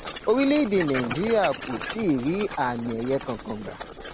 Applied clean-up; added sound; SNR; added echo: none; Wild animals; 2 dB; none.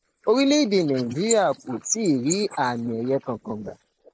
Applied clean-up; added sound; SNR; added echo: neural mask model Resemble Enhance denoiser.